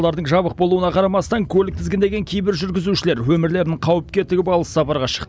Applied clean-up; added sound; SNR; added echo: none; none; none; none.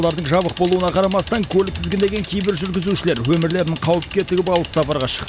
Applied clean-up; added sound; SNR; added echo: none; Bicycle; 8 dB; none.